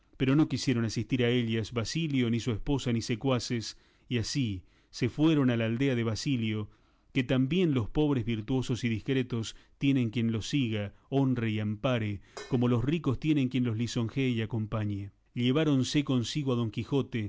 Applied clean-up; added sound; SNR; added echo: none; Dishes, pots, and pans; 19 dB; none.